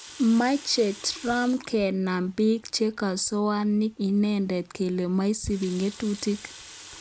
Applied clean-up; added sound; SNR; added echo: none; Water tap, faucet; 16 dB; none.